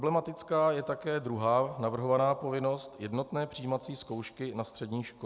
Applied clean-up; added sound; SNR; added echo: none; none; none; none.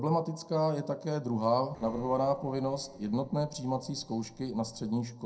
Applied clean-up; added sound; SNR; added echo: neural separator model SepFormer DNS4.